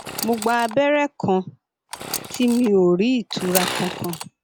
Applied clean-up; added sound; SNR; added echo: none; Sawing / Engine; 10 dB; none.